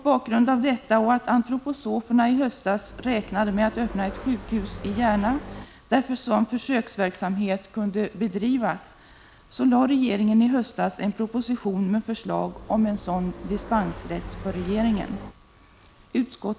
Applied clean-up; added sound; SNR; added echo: none; Motorcycle; 13 dB; none.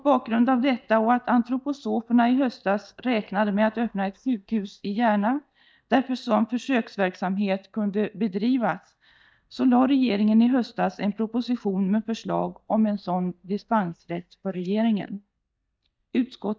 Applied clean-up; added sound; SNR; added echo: neural mask model DeepFilterNet 3.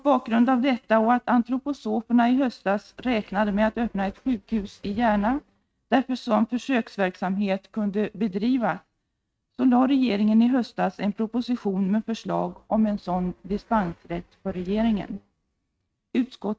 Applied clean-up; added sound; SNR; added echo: neural mask model RNNoise.